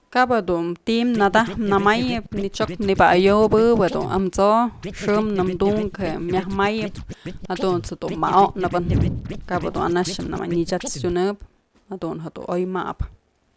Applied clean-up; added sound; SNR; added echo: none; Scratching (performance technique); 11 dB; none.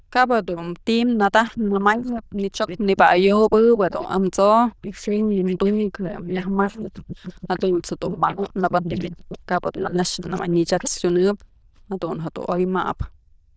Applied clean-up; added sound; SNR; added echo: neural diffusion model UNIVERSE++.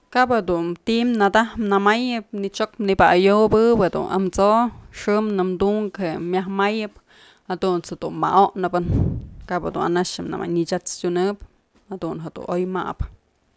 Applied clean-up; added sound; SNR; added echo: none; none; none; none.